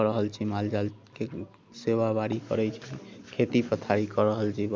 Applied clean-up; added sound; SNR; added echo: none; none; none; none.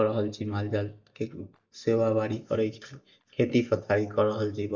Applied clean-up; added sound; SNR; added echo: neural mask model DeepFilterNet 3.